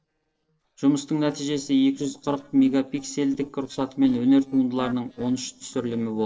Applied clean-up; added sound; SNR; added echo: neural separator model SepFormer DNS4.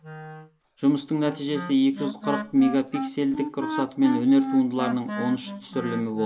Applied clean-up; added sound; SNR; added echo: none; Wind instrument, woodwind instrument; 9 dB; reverberation time 1.2 s.